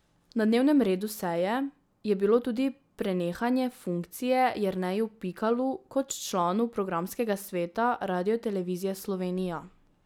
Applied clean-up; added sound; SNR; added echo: none; none; none; none.